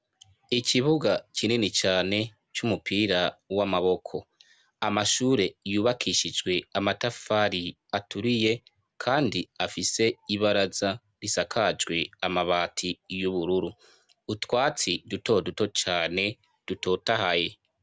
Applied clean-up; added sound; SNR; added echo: none; none; none; none.